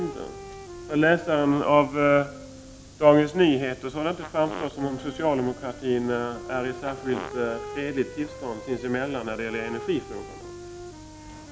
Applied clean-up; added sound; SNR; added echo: none; Fart + Wind instrument, woodwind instrument; 15 dB; none.